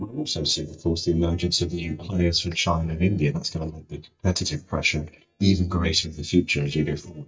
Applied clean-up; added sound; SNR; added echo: neural mask model DeepFilterNet 3.